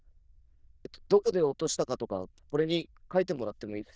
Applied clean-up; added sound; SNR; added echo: neural diffusion model UNIVERSE++.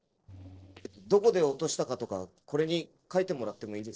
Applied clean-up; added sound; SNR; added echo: neural separator model SepFormer DNS4.